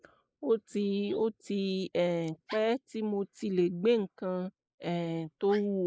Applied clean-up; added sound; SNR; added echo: neural mask model Resemble Enhance denoiser.